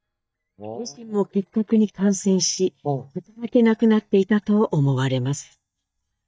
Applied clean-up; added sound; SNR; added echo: neural mask model DeepFilterNet 3.